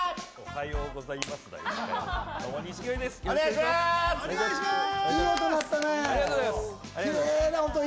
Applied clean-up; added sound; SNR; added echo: none; none; none; none.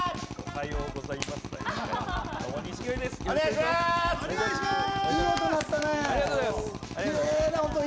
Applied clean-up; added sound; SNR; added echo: none; Drill; 10 dB; none.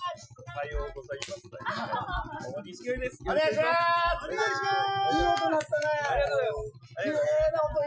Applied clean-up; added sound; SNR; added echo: classical method Wiener filter.